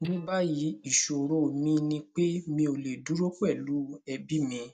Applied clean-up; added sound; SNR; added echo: neural mask model DeepFilterNet 3.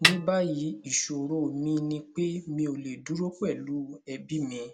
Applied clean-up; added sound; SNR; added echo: none; Snare drum; -2 dB; none.